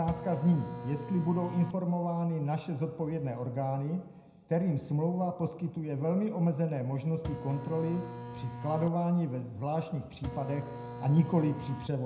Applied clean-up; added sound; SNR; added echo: none; Printer; 10 dB; reverberation time 0.8 s.